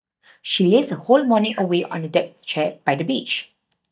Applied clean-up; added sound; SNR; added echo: neural mask model DeepFilterNet 3.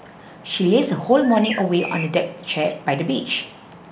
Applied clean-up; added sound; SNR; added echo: none; Bird; 13 dB; none.